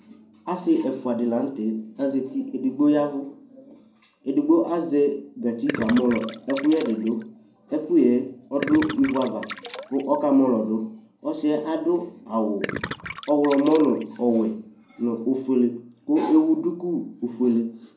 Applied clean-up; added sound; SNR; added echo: none; Gurgling; 11 dB; reverberation time 0.5 s.